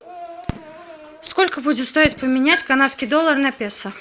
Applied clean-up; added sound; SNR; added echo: none; Fireworks; 18 dB; none.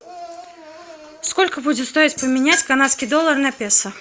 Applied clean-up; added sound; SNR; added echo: none; none; none; none.